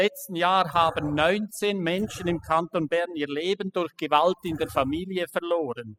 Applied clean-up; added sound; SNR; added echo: classical method spectral subtraction.